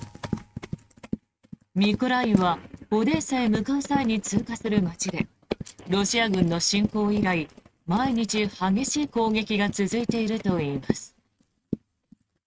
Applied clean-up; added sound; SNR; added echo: neural mask model RNNoise.